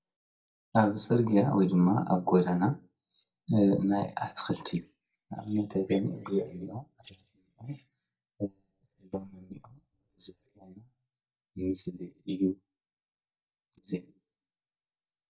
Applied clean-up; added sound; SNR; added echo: neural mask model DeepFilterNet 3.